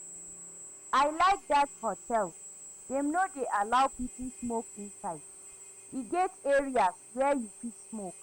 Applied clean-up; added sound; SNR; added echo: none; Drill; 17 dB; none.